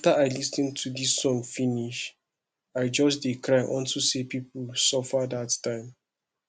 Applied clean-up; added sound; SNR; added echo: none; none; none; none.